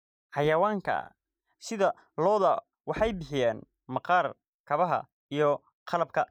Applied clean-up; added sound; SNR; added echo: neural mask model DeepFilterNet 3.